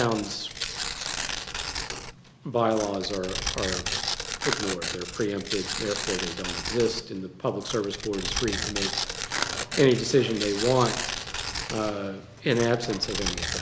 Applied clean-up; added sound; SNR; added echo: none; Tearing; 4 dB; none.